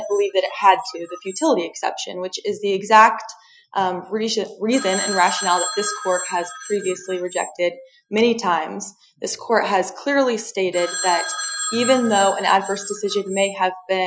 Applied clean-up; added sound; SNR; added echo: classical method Wiener filter.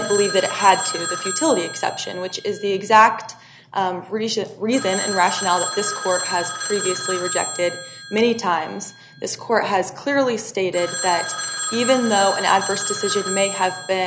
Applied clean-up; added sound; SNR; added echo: none; Telephone; 7 dB; none.